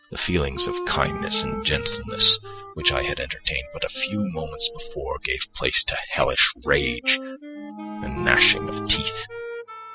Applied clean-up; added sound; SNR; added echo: classical method spectral subtraction.